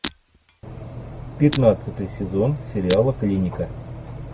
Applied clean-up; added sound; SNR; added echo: none; Shatter; 16 dB; none.